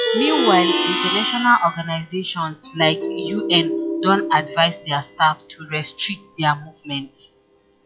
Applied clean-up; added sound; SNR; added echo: classical method log-MMSE.